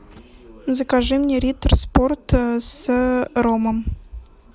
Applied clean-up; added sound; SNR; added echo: none; none; none; none.